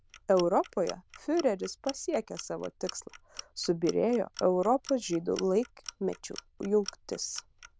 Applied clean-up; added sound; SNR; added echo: neural diffusion model UNIVERSE++.